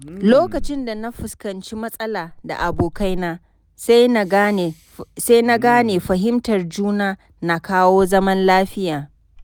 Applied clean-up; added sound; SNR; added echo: none; Respiratory sounds; 16 dB; none.